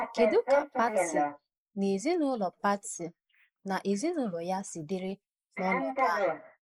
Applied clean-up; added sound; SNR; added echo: neural mask model Resemble Enhance denoiser.